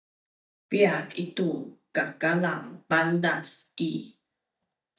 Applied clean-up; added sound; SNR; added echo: neural mask model DeepFilterNet 3.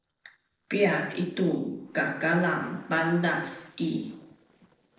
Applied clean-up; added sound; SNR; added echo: neural separator model SepFormer DNS4.